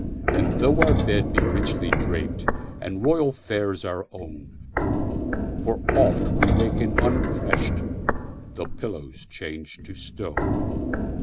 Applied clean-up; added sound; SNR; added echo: none; Walk, footsteps; -3 dB; none.